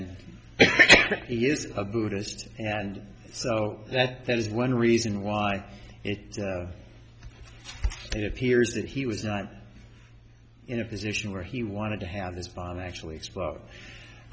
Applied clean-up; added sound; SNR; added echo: none; none; none; none.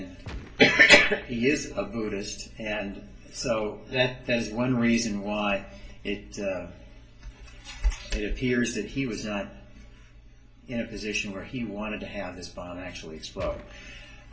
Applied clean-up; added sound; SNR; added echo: none; Gunshot, gunfire; 13 dB; reverberation time 0.2 s.